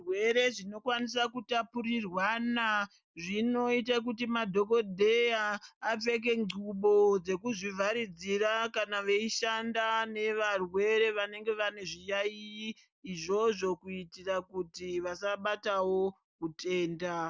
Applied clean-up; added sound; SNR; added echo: none; none; none; none.